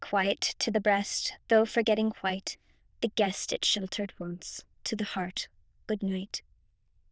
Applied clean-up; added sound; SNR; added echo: neural diffusion model UNIVERSE++.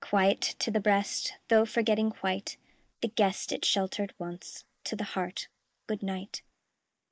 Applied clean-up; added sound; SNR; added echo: neural mask model Resemble Enhance denoiser.